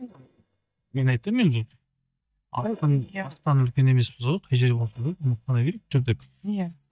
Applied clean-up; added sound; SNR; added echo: neural mask model DeepFilterNet 3.